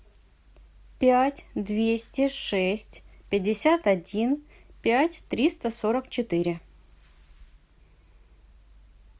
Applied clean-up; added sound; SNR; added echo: none; none; none; none.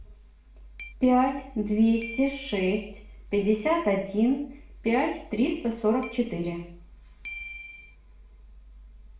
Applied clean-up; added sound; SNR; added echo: none; Keyboard (musical); 16 dB; reverberation time 0.5 s.